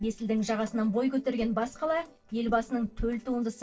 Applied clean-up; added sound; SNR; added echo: neural separator model SepFormer DNS4.